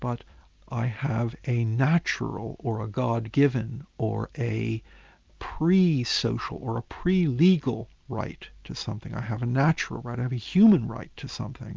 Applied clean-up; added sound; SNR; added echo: none; none; none; none.